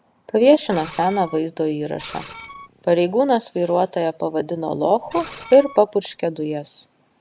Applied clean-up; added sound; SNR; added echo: none; Screech; 19 dB; none.